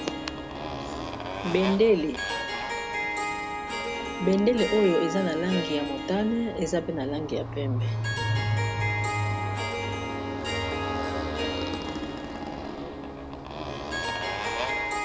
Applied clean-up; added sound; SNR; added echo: none; Motorcycle + Harp; 0 dB; none.